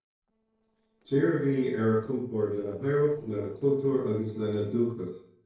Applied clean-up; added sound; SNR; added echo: neural separator model SepFormer DNS4.